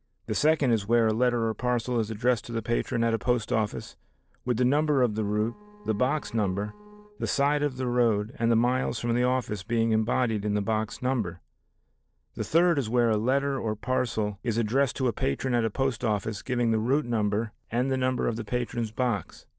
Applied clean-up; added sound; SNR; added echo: neural separator model SepFormer DNS4.